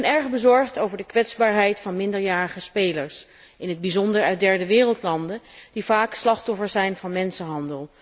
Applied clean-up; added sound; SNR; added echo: none; none; none; none.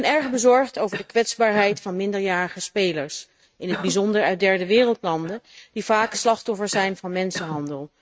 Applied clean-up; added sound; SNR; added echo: neural mask model RNNoise.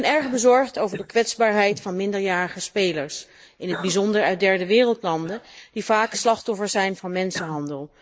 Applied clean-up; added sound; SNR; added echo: neural mask model Resemble Enhance denoiser.